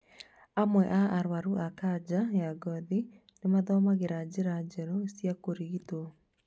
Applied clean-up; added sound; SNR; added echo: none; none; none; none.